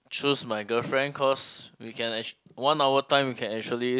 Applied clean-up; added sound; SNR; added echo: none; none; none; none.